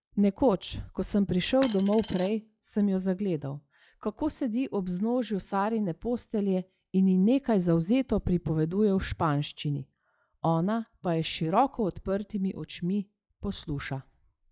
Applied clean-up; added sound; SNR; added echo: classical method log-MMSE.